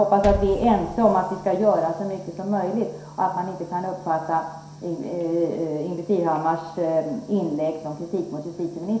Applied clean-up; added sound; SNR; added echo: none; Liquid; 12 dB; reverberation time 0.7 s.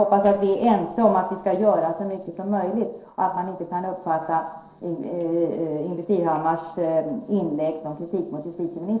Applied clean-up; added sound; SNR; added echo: neural separator model SepFormer DNS4.